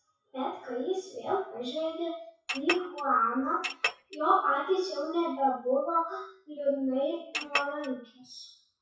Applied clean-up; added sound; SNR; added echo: classical method WPE with log-MMSE.